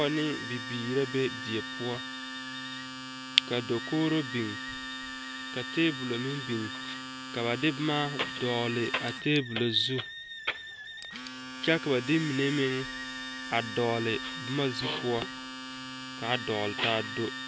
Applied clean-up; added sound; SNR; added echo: none; Wind instrument, woodwind instrument + Domestic sounds, home sounds; 7 dB; none.